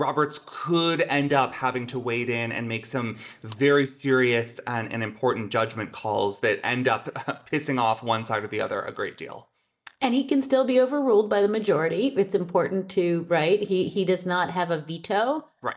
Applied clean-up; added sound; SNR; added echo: neural mask model DeepFilterNet 3.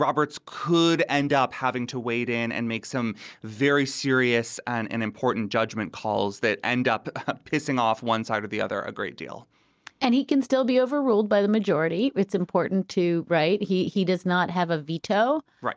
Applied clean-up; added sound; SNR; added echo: none; none; none; none.